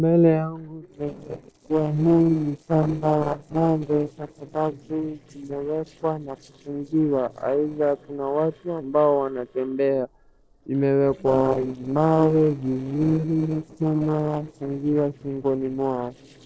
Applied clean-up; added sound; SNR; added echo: neural separator model SepFormer DNS4.